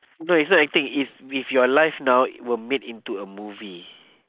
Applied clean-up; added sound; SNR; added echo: neural mask model Resemble Enhance denoiser.